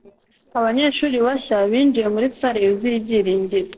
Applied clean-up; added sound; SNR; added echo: neural separator model SepFormer DNS4.